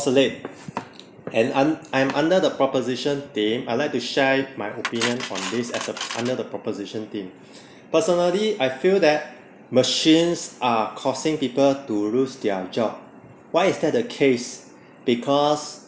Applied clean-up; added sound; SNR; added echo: none; Cutlery, silverware; 12 dB; none.